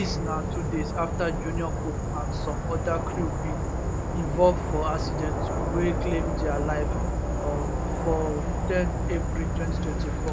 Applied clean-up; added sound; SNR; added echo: none; Insect / Frog; -3 dB; none.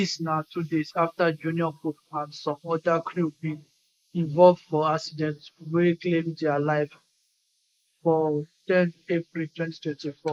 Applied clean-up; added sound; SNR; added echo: neural mask model Resemble Enhance denoiser.